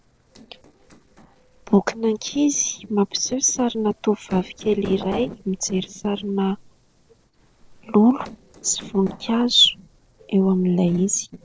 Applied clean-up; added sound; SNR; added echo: neural separator model SepFormer DNS4.